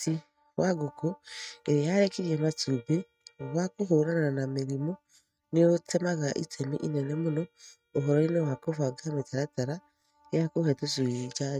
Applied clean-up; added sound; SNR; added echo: neural mask model RNNoise.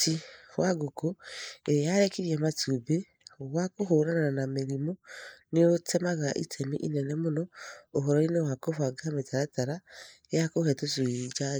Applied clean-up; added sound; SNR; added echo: neural mask model Resemble Enhance denoiser.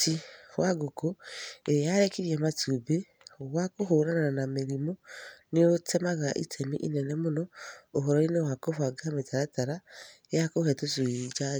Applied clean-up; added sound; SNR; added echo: none; none; none; none.